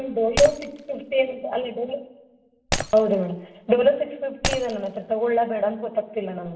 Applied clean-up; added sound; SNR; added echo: none; Shatter; 9 dB; reverberation time 0.9 s.